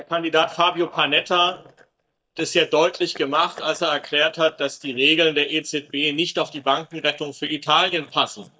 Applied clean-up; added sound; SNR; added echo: neural mask model DeepFilterNet 3.